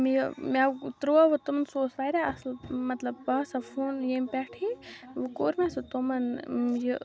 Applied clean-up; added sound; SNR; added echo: none; none; none; none.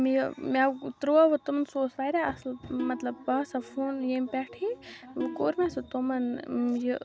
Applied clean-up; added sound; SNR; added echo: none; Plucked string instrument; 14 dB; none.